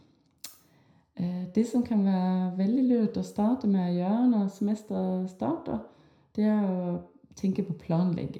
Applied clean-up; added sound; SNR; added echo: none; none; none; reverberation time 0.5 s.